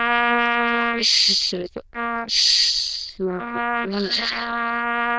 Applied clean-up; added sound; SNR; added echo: neural diffusion model UNIVERSE++.